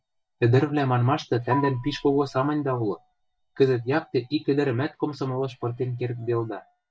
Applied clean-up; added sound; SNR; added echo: neural mask model DeepFilterNet 3.